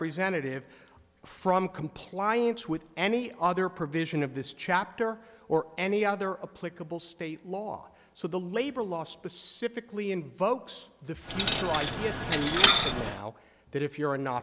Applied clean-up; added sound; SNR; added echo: none; Coin (dropping); -4 dB; none.